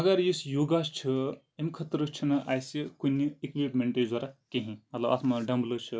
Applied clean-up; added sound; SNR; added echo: none; none; none; none.